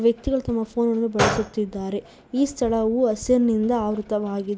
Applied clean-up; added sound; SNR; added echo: none; Gunshot, gunfire; 7 dB; none.